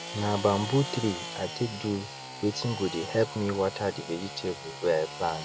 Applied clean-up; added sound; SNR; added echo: none; Sawing / Engine; 10 dB; none.